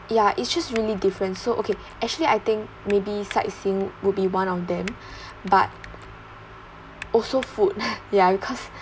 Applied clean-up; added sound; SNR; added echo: none; Typing; 20 dB; none.